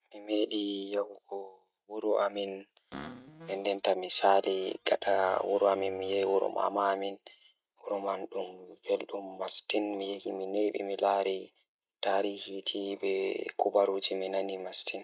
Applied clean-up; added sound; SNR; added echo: neural mask model RNNoise.